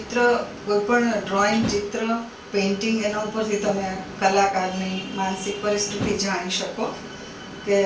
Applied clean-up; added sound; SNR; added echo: none; Slam; 14 dB; reverberation time 0.3 s.